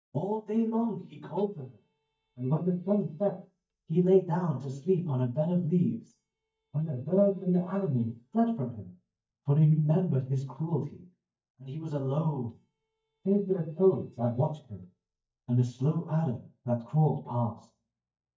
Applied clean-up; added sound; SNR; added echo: neural mask model DeepFilterNet 3.